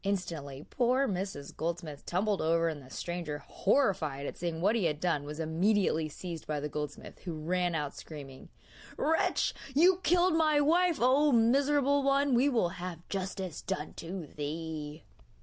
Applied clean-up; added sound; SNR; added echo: none; none; none; none.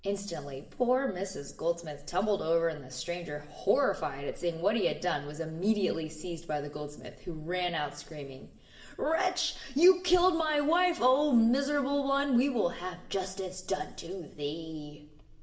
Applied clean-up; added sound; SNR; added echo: none; none; none; reverberation time 1.1 s.